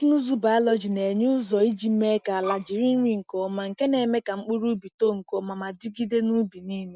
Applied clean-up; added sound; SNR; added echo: neural mask model DeepFilterNet 3.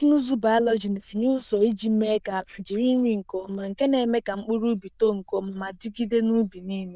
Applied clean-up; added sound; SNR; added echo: neural diffusion model UNIVERSE++.